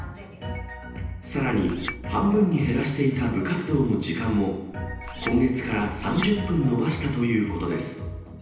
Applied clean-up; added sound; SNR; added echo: none; Chink, clink; 13 dB; reverberation time 0.9 s.